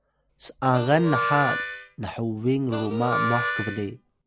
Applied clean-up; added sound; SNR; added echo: none; Harmonica; 4 dB; none.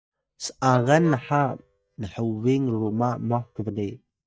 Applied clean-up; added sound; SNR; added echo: neural mask model DeepFilterNet 3.